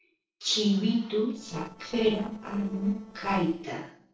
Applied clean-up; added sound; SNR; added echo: neural separator model SepFormer DNS4.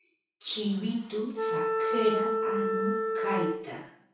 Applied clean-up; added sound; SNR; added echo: none; Wind instrument, woodwind instrument; -3 dB; reverberation time 0.6 s.